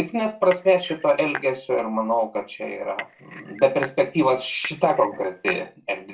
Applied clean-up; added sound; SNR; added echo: none; Cutlery, silverware / Dishes, pots, and pans / Chink, clink; 14 dB; reverberation time 0.2 s.